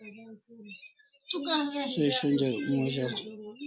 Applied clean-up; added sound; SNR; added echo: none; none; none; none.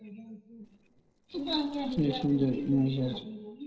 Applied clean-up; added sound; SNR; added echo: neural separator model SepFormer DNS4.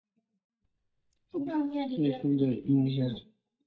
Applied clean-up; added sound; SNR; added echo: neural mask model DeepFilterNet 3.